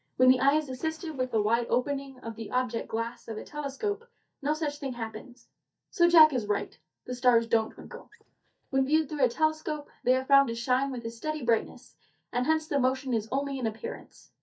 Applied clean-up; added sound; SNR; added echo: neural mask model DeepFilterNet 3.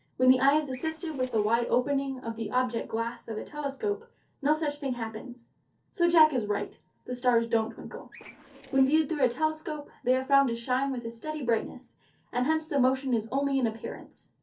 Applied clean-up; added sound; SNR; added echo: neural separator model SepFormer DNS4.